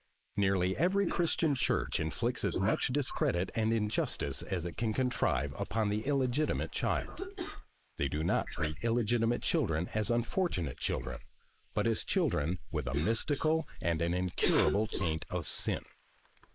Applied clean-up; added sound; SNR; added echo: neural mask model Resemble Enhance denoiser.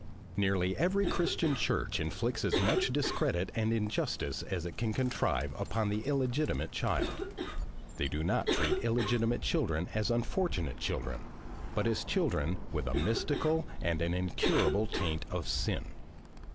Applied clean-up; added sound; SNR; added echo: none; Bird + Cough; 6 dB; none.